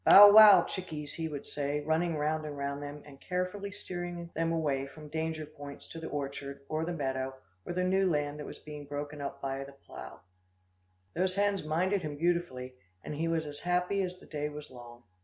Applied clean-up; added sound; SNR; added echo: none; none; none; none.